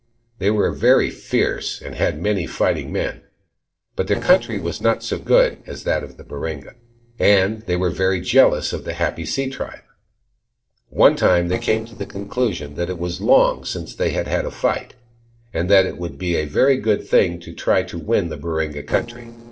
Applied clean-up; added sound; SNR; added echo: neural separator model SepFormer DNS4.